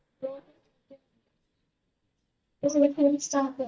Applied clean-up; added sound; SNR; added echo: neural mask model DeepFilterNet 3.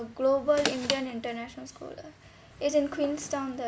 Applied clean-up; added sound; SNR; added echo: none; none; none; none.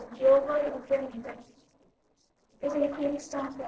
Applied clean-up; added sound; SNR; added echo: neural separator model SepFormer DNS4.